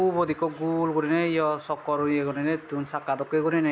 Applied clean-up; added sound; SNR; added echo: none; none; none; none.